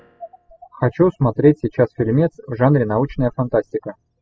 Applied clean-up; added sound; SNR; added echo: classical method spectral subtraction.